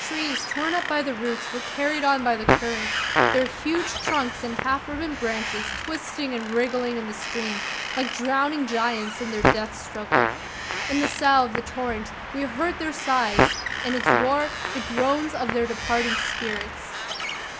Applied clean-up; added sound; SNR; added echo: none; Wind + Fart; 1 dB; none.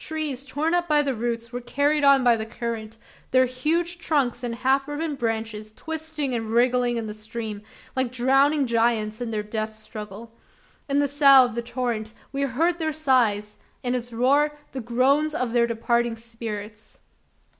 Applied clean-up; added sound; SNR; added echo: none; none; none; none.